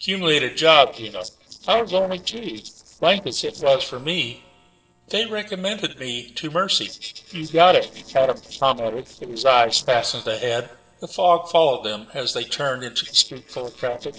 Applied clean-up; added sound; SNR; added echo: neural separator model SepFormer DNS4.